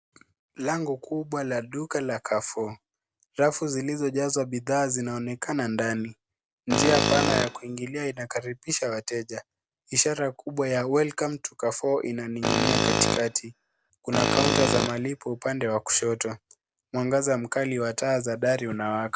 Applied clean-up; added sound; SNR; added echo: none; Tools; -2 dB; none.